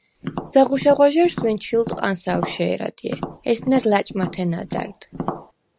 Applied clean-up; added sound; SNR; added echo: none; Tap; 11 dB; none.